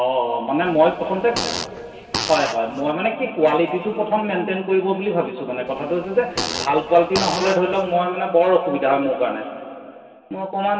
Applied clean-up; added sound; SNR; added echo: none; Fart; 9 dB; reverberation time 2.5 s.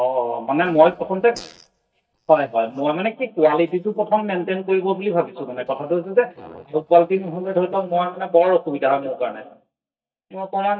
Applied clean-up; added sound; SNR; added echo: neural mask model DeepFilterNet 3.